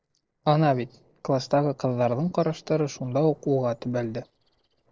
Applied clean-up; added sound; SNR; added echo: neural separator model SepFormer DNS4.